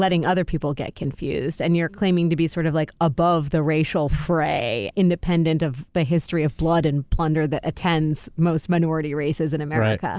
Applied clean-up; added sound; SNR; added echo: none; none; none; none.